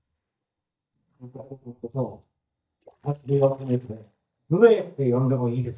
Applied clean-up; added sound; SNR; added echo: neural mask model DeepFilterNet 3.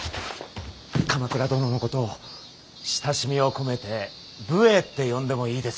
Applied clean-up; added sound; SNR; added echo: none; none; none; none.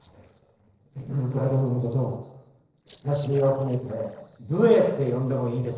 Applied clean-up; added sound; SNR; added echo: neural separator model SepFormer DNS4.